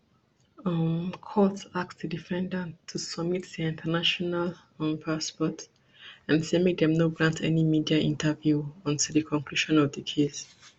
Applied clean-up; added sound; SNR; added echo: none; none; none; none.